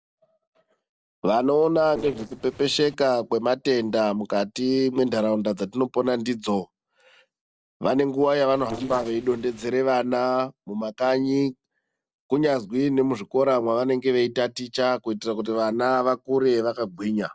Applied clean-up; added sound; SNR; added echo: neural separator model SepFormer DNS4.